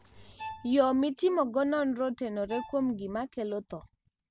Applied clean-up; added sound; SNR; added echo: none; Bowed string instrument; 17 dB; none.